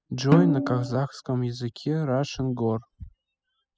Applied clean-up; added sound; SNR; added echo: classical method spectral subtraction.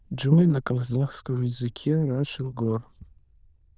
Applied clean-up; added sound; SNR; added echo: neural diffusion model UNIVERSE++.